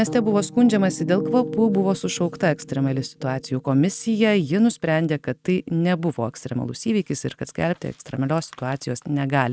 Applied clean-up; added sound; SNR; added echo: neural mask model RNNoise.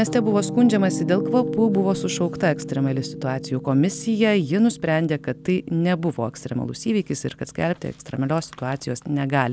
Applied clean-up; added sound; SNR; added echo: none; Piano; 10 dB; none.